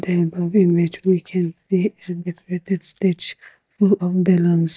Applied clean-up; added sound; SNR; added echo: neural mask model DeepFilterNet 3.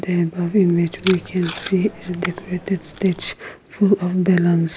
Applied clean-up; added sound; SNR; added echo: none; Packing tape, duct tape; 13 dB; none.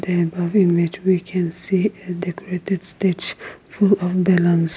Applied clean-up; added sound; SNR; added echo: none; none; none; none.